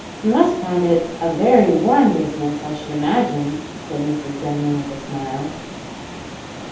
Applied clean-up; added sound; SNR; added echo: none; Water; 13 dB; reverberation time 0.7 s.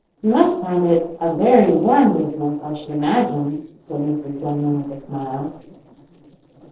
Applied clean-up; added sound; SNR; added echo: neural separator model SepFormer DNS4.